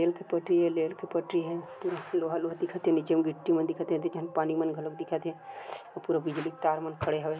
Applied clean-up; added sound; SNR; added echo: none; none; none; none.